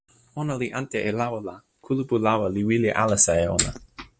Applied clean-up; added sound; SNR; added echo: none; none; none; none.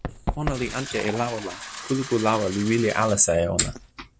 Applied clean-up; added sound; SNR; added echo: none; Fill (with liquid) + Run; 10 dB; none.